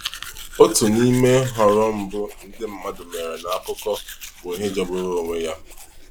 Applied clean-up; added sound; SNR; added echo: none; Domestic sounds, home sounds; 15 dB; none.